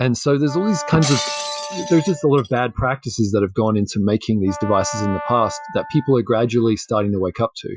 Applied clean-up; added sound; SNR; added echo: classical method Wiener filter.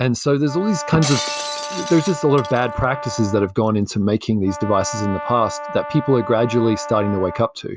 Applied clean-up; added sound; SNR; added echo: none; Shatter + Brass instrument; 10 dB; none.